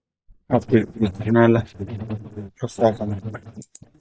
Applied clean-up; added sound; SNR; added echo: neural mask model DeepFilterNet 3.